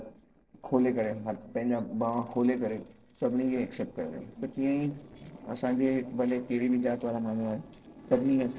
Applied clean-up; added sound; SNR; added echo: neural separator model SepFormer DNS4.